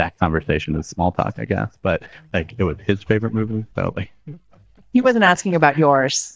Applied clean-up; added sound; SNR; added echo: neural mask model DeepFilterNet 3.